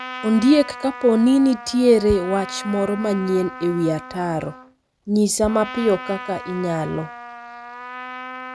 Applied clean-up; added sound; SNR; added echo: none; Trumpet; 14 dB; none.